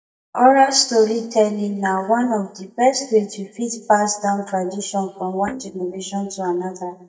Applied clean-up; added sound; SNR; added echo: neural mask model DeepFilterNet 3.